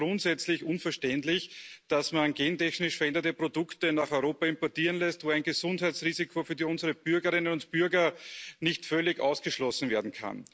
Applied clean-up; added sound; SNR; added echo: none; none; none; none.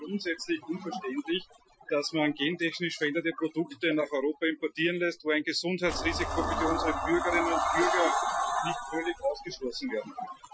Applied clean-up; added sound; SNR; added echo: classical method Wiener filter.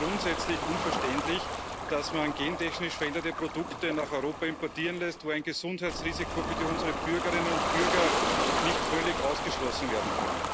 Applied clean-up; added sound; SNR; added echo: none; Ocean; -1 dB; none.